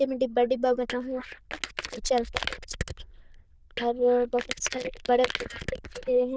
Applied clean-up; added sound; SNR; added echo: neural diffusion model UNIVERSE++.